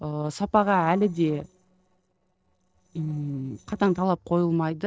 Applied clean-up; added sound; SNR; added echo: neural separator model SepFormer DNS4.